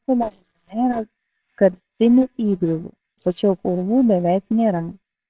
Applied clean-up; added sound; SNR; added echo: neural separator model SepFormer WHAMR!.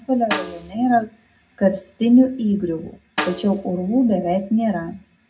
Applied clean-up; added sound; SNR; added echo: none; Snare drum; 13 dB; reverberation time 0.2 s.